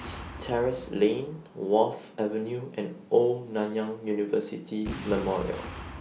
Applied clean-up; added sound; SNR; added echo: none; Boom; 14 dB; none.